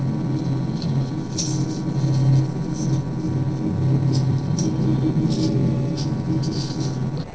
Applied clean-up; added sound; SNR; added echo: neural separator model SepFormer DNS4.